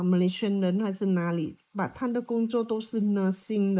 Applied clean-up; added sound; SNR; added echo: neural mask model Resemble Enhance denoiser.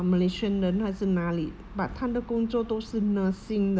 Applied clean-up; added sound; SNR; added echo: none; none; none; none.